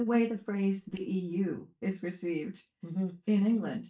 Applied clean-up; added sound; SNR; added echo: neural mask model DeepFilterNet 3.